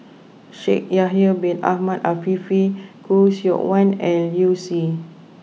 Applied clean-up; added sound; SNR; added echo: none; none; none; none.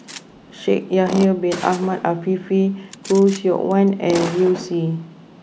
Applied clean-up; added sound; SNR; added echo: none; Tools + Gunshot, gunfire; 14 dB; none.